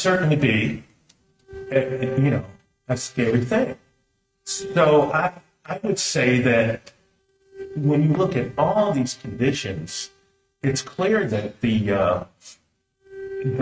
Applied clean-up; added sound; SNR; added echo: neural mask model RNNoise.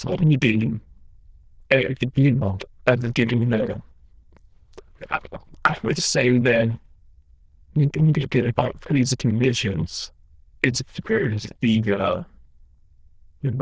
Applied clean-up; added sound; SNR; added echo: neural diffusion model UNIVERSE++.